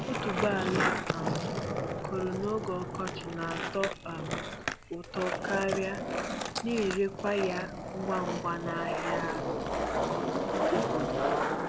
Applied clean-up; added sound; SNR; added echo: none; Skateboard; -2 dB; none.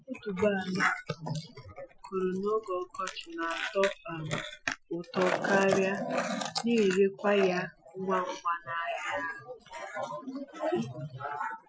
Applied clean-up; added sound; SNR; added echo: classical method Wiener filter.